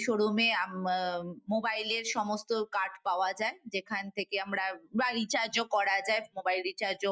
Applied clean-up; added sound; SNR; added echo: none; none; none; none.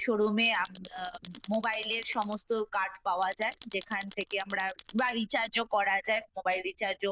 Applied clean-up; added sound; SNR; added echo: neural diffusion model UNIVERSE++.